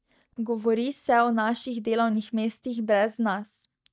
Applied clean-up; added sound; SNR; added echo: neural mask model DeepFilterNet 3.